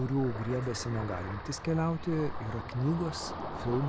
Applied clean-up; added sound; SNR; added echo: none; Ocean; 7 dB; none.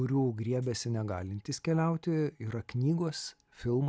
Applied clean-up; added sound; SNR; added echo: none; none; none; none.